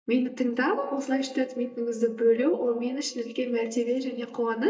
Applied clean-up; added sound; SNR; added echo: neural mask model DeepFilterNet 3.